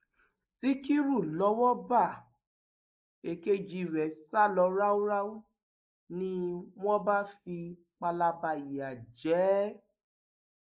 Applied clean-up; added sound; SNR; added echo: neural mask model Resemble Enhance denoiser.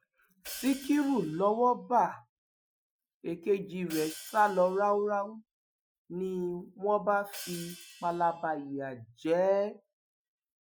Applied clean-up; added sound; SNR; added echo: classical method Wiener filter.